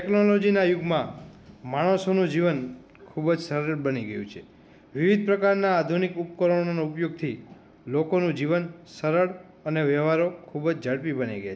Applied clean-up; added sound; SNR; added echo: none; none; none; none.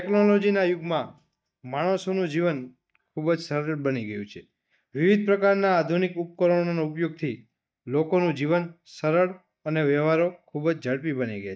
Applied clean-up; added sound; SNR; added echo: neural mask model DeepFilterNet 3.